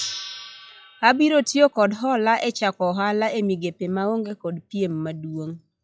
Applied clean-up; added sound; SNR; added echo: classical method log-MMSE.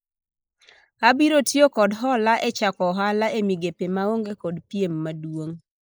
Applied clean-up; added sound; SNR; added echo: neural mask model Resemble Enhance denoiser.